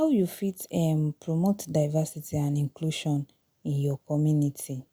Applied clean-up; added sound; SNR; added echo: none; none; none; none.